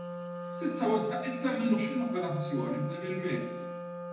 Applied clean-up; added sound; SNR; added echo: none; Wind instrument, woodwind instrument; 6 dB; reverberation time 0.8 s.